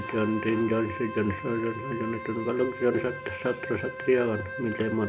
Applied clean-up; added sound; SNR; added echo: none; Wind instrument, woodwind instrument; 10 dB; reverberation time 0.3 s.